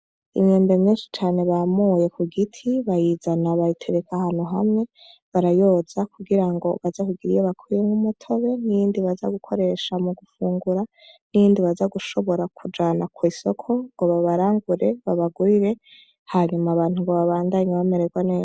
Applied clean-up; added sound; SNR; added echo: none; none; none; none.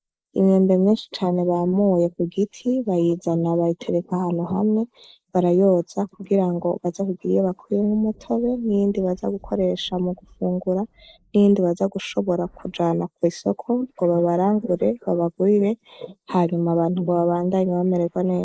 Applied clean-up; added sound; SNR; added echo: neural mask model Resemble Enhance denoiser.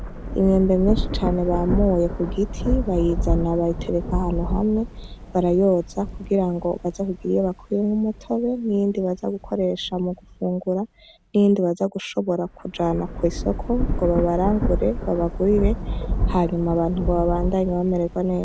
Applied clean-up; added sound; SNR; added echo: none; Thunder / Rain; 5 dB; none.